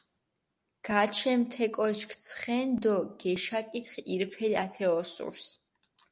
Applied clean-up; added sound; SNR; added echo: none; none; none; none.